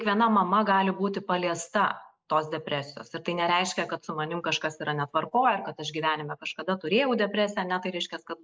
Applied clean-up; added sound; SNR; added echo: neural mask model Resemble Enhance denoiser.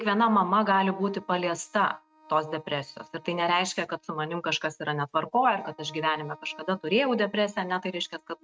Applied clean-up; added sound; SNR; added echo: neural mask model RNNoise.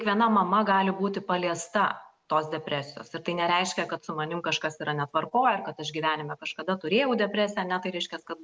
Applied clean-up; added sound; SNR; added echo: none; none; none; none.